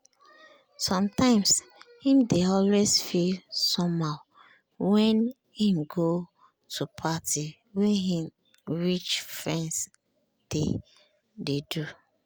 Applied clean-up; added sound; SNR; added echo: none; none; none; none.